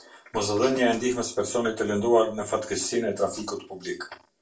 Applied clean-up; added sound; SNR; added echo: none; none; none; reverberation time 0.3 s.